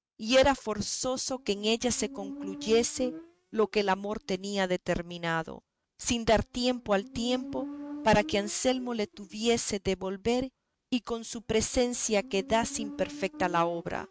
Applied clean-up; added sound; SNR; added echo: neural mask model RNNoise.